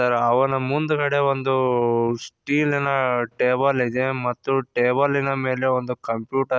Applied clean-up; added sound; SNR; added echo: none; none; none; none.